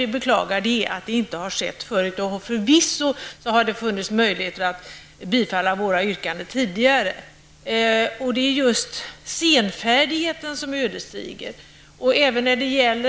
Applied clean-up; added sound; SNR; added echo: none; none; none; none.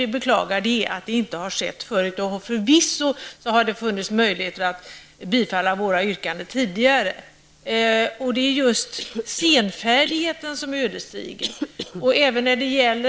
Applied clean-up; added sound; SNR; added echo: neural separator model SepFormer DNS4.